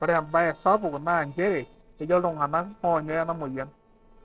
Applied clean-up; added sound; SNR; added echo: neural separator model SepFormer DNS4.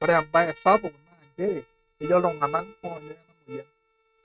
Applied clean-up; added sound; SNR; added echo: neural mask model RNNoise.